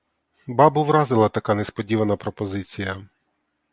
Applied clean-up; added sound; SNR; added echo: none; none; none; none.